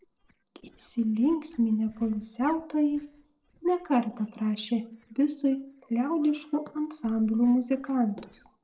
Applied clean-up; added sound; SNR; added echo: neural separator model SepFormer DNS4.